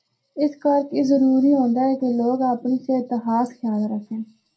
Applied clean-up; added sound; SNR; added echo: none; none; none; reverberation time 0.2 s.